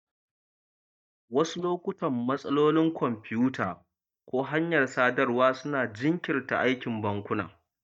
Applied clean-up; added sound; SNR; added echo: neural mask model DeepFilterNet 3.